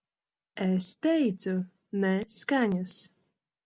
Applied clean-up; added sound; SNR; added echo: none; none; none; none.